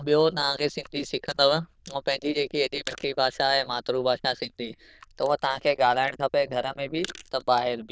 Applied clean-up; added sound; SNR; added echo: neural diffusion model UNIVERSE++.